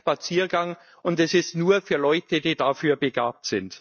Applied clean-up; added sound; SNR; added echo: neural mask model DeepFilterNet 3.